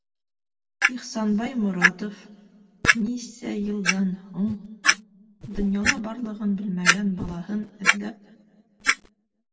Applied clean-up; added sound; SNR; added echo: none; Clock; -1 dB; reverberation time 1.5 s.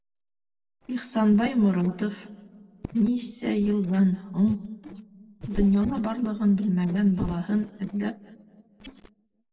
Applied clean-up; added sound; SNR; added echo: neural separator model SepFormer DNS4.